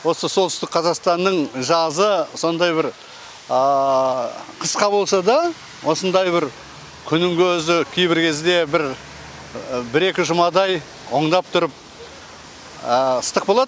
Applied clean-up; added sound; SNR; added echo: none; none; none; none.